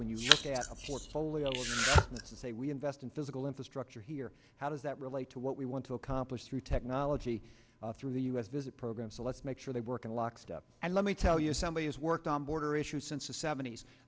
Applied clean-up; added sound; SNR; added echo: none; Domestic sounds, home sounds; -4 dB; none.